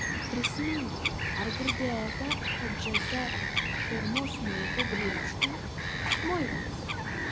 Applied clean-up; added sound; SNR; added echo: none; Bird vocalization, bird call, bird song; -5 dB; none.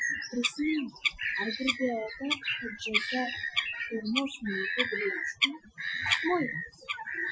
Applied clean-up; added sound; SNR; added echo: classical method Wiener filter.